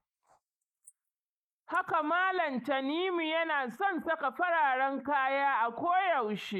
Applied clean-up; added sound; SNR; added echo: neural mask model Resemble Enhance denoiser.